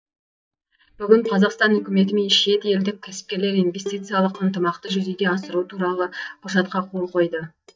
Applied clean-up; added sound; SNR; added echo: neural mask model DeepFilterNet 3.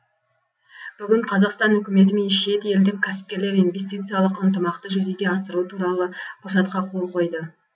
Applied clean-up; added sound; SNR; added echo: none; none; none; none.